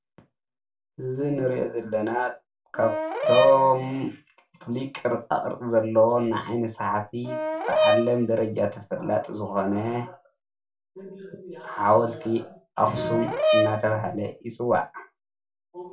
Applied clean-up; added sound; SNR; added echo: none; Brass instrument; 0 dB; reverberation time 0.3 s.